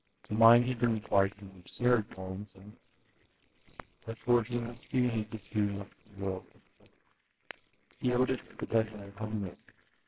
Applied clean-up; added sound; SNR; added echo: neural separator model SepFormer WHAMR!.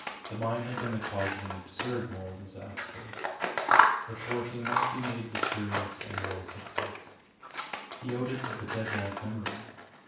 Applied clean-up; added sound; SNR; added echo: none; Scissors; -4 dB; reverberation time 0.7 s.